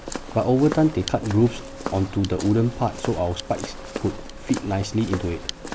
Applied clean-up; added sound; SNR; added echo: none; Walk, footsteps; 12 dB; none.